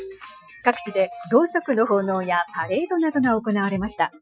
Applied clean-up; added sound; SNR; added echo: classical method Wiener filter.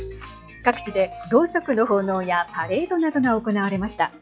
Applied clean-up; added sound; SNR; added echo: classical method log-MMSE.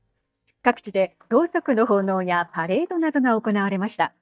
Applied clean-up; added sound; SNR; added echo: neural mask model DeepFilterNet 3.